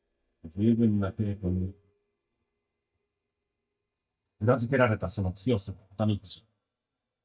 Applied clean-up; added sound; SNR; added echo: neural mask model DeepFilterNet 3.